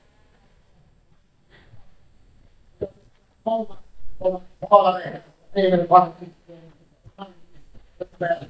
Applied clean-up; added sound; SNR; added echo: neural mask model DeepFilterNet 3.